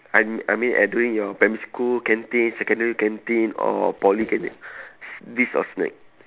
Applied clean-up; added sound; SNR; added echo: none; none; none; none.